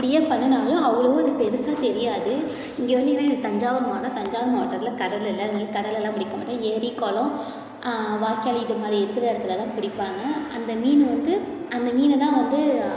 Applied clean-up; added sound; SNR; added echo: none; none; none; none.